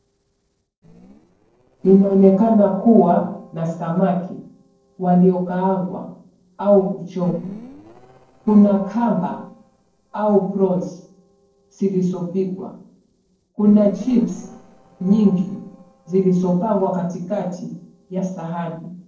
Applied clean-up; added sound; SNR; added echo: neural separator model SepFormer DNS4.